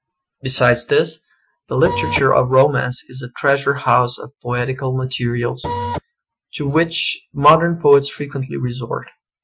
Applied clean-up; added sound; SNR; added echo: classical method Wiener filter.